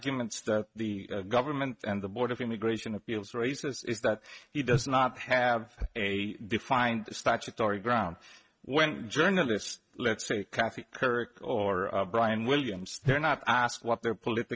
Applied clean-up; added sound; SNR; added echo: neural mask model RNNoise.